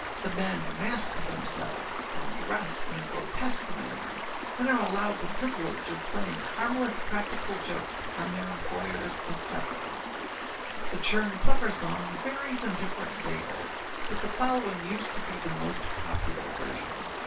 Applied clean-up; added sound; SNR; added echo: none; Stream; 6 dB; reverberation time 0.1 s.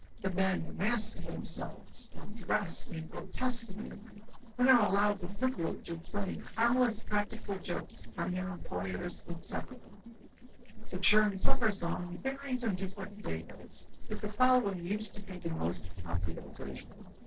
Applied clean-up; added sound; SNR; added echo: neural separator model SepFormer DNS4.